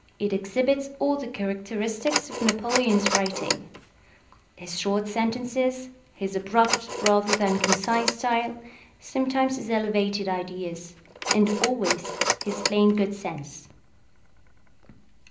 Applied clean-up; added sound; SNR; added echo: none; Telephone; 6 dB; reverberation time 0.5 s.